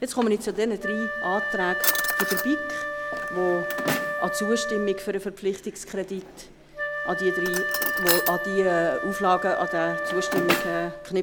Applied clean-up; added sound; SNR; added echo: none; Wind instrument, woodwind instrument + Drawer open or close; 1 dB; none.